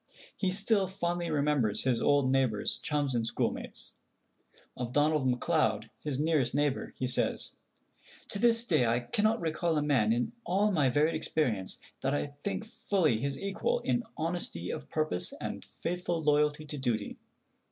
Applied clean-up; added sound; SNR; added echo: none; none; none; none.